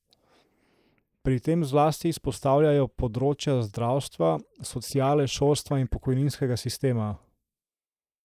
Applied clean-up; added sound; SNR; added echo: neural mask model Resemble Enhance denoiser.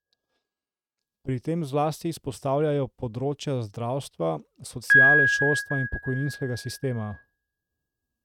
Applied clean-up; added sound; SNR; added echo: neural mask model RNNoise.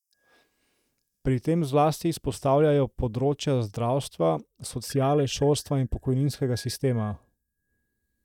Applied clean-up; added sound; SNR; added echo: neural mask model DeepFilterNet 3.